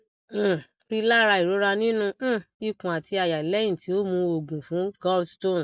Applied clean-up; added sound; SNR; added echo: none; none; none; none.